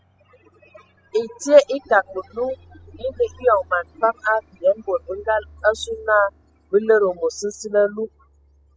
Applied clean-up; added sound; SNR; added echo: classical method spectral subtraction.